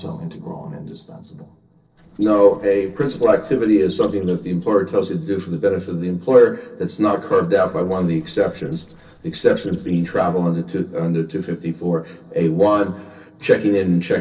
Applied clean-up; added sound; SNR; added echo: neural separator model SepFormer DNS4.